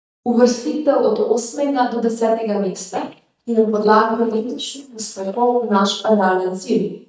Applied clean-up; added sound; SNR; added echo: neural mask model DeepFilterNet 3.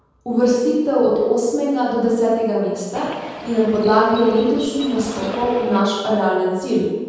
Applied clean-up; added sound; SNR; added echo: none; Bird; 14 dB; reverberation time 1.2 s.